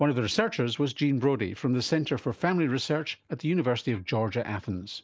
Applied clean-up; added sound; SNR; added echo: neural mask model Resemble Enhance denoiser.